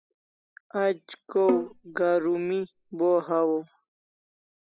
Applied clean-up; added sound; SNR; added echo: classical method spectral subtraction.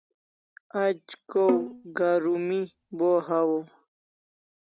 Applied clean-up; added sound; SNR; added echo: neural mask model RNNoise.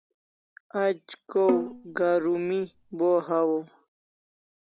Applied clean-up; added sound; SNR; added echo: none; Bowed string instrument; 7 dB; none.